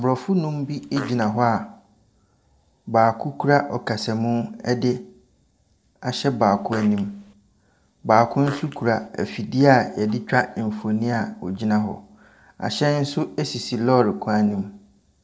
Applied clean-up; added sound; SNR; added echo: none; Fart; 15 dB; none.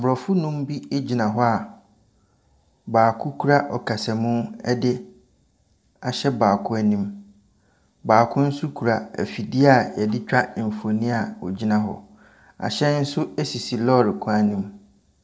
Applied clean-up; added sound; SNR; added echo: none; none; none; none.